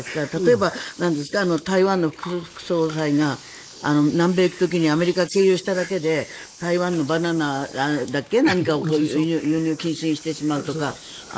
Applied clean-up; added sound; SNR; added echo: neural mask model Resemble Enhance denoiser.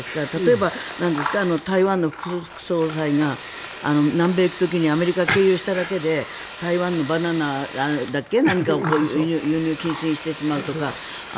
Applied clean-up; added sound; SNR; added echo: none; Domestic sounds, home sounds + Scissors; 12 dB; none.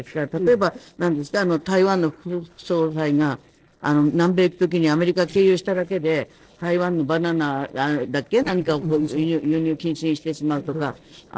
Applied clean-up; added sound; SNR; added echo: neural separator model SepFormer DNS4.